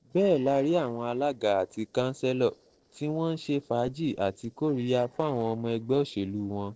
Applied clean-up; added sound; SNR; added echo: neural separator model SepFormer DNS4.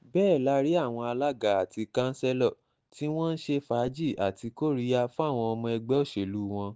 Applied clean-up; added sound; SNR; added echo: none; none; none; none.